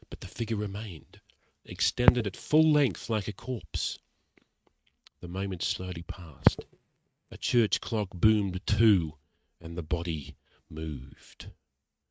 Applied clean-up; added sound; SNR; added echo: neural mask model RNNoise.